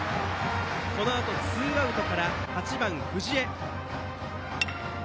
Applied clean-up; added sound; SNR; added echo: none; none; none; none.